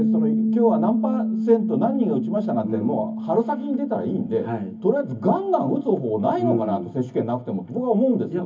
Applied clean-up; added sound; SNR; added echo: none; Piano; 4 dB; reverberation time 0.3 s.